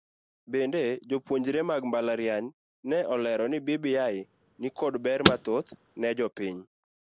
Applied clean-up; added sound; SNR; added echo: none; Car; 3 dB; none.